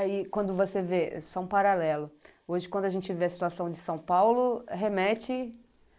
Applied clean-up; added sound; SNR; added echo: neural mask model Resemble Enhance denoiser.